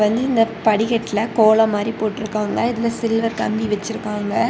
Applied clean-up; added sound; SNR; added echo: none; none; none; none.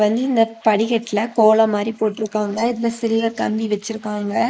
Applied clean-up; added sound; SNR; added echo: neural mask model Resemble Enhance denoiser.